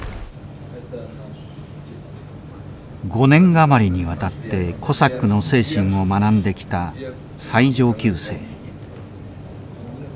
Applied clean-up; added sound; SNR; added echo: none; none; none; none.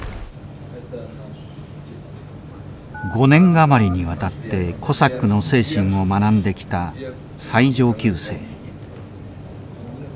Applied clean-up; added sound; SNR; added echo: none; Telephone; 15 dB; none.